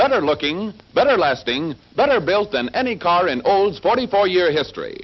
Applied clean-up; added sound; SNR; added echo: none; none; none; none.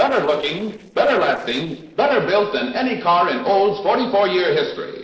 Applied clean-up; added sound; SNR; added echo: neural separator model SepFormer DNS4.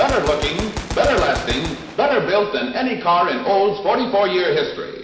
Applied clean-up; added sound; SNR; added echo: none; Gunshot, gunfire; 12 dB; reverberation time 1.0 s.